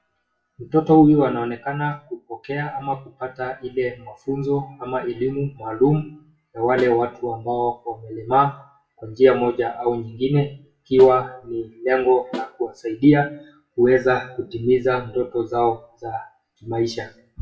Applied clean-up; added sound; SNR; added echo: classical method WPE with log-MMSE.